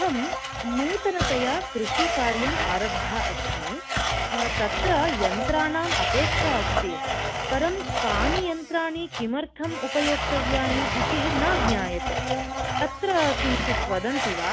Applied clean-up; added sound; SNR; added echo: none; Domestic sounds, home sounds; -1 dB; none.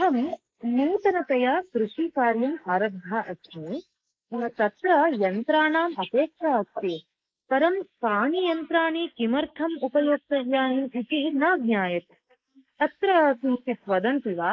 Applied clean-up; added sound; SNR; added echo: neural mask model Resemble Enhance denoiser.